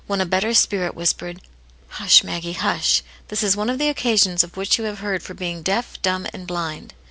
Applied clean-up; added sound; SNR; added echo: none; none; none; none.